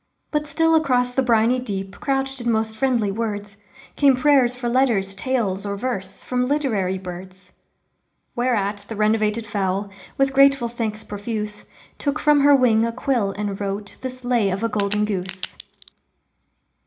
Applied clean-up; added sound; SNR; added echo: none; Crack; 10 dB; reverberation time 0.4 s.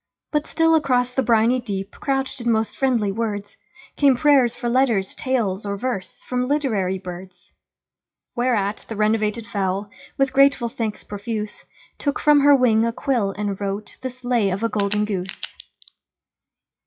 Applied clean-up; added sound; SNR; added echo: classical method WPE with log-MMSE.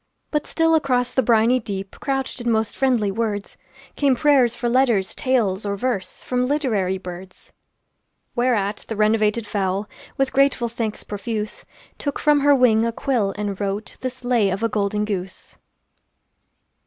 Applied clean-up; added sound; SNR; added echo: none; none; none; none.